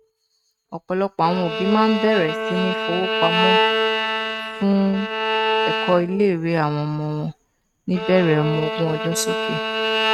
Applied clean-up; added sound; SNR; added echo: neural mask model RNNoise.